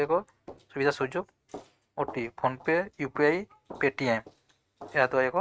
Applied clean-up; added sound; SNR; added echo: neural mask model RNNoise.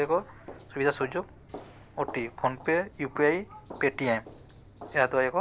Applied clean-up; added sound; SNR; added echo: none; Walk, footsteps; 17 dB; none.